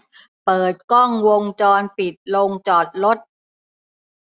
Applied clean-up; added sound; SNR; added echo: none; none; none; none.